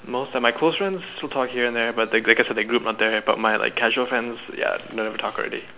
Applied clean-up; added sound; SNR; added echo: none; none; none; none.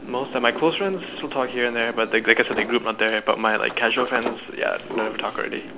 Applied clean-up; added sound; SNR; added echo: none; Sliding door; 12 dB; none.